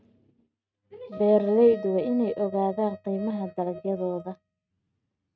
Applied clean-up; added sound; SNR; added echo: neural mask model RNNoise.